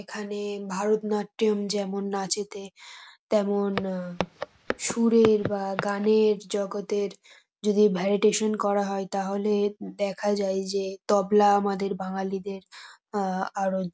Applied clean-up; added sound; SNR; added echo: none; Walk, footsteps; 9 dB; none.